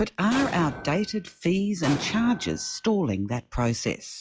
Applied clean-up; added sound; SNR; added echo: classical method log-MMSE.